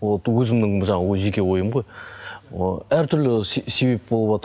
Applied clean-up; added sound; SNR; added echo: none; none; none; none.